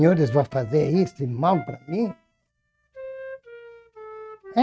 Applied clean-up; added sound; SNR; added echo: neural mask model RNNoise.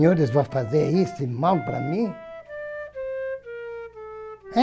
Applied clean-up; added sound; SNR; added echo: none; Wind instrument, woodwind instrument; 11 dB; none.